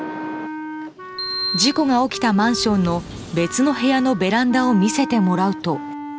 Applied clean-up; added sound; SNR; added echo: none; Wind instrument, woodwind instrument + Sliding door; 9 dB; none.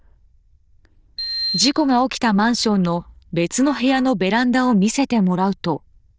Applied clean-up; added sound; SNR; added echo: neural diffusion model UNIVERSE++.